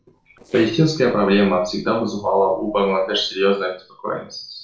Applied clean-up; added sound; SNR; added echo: neural separator model SepFormer DNS4.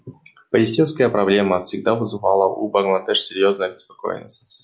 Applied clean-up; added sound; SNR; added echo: none; none; none; none.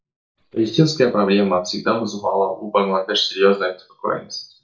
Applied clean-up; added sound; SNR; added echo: neural mask model DeepFilterNet 3.